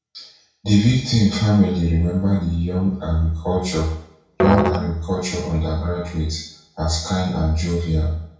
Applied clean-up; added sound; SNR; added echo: none; Musical instrument; 6 dB; reverberation time 0.6 s.